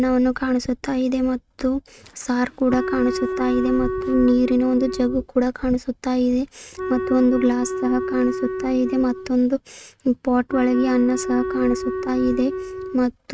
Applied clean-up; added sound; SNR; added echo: neural mask model RNNoise.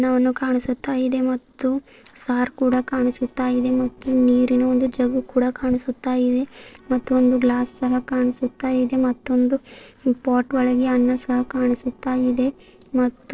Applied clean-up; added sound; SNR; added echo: neural separator model SepFormer DNS4.